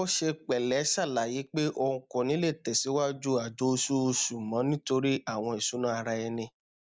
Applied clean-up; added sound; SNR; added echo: neural mask model Resemble Enhance denoiser.